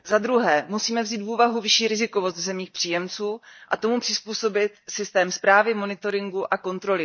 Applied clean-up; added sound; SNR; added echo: neural mask model DeepFilterNet 3.